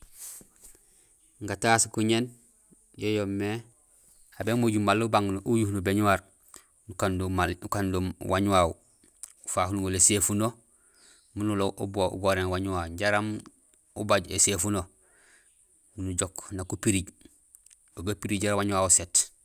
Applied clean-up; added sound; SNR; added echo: none; none; none; none.